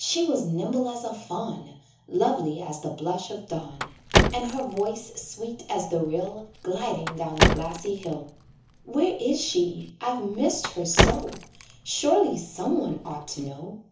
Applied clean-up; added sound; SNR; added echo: none; Car; 0 dB; reverberation time 0.6 s.